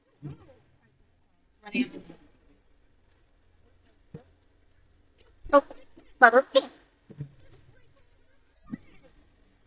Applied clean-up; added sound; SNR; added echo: neural mask model DeepFilterNet 3.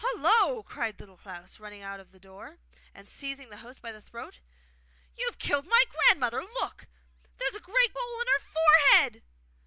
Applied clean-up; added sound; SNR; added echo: none; none; none; none.